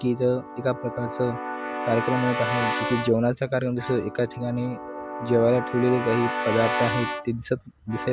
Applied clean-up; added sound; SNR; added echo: none; Keyboard (musical) / Brass instrument; 5 dB; none.